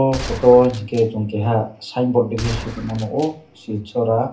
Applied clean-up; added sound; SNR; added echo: none; Gunshot, gunfire; 13 dB; reverberation time 0.3 s.